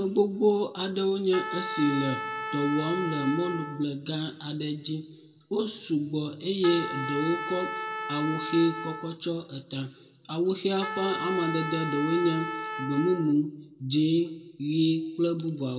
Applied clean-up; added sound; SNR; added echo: none; Trumpet; 7 dB; reverberation time 1.2 s.